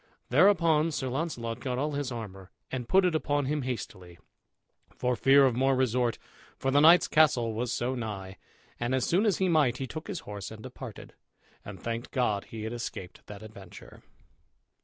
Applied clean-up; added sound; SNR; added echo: none; none; none; none.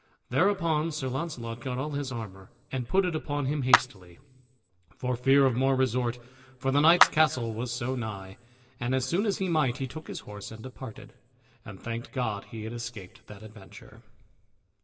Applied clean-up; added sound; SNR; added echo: none; Clapping; 1 dB; reverberation time 1.1 s.